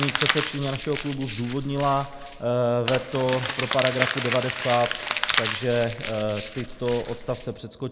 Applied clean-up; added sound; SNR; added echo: none; Crumpling, crinkling; 3 dB; none.